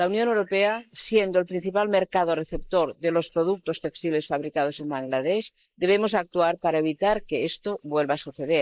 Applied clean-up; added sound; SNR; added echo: neural mask model Resemble Enhance denoiser.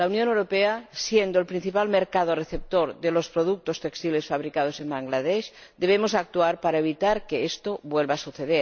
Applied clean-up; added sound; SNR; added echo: none; none; none; none.